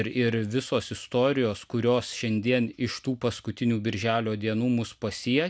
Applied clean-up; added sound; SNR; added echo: none; none; none; none.